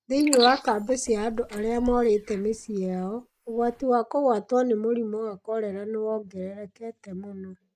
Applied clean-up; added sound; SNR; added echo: neural mask model Resemble Enhance denoiser.